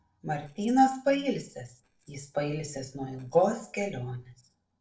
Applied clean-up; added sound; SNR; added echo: neural separator model SepFormer DNS4.